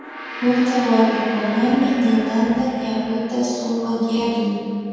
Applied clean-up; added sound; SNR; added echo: none; Gong; 14 dB; reverberation time 2.1 s.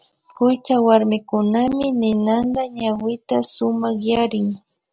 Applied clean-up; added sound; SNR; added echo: none; none; none; none.